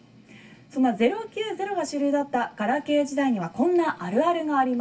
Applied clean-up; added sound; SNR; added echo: none; none; none; reverberation time 0.2 s.